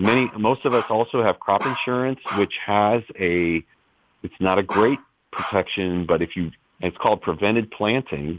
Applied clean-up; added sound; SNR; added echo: none; Bark; 9 dB; none.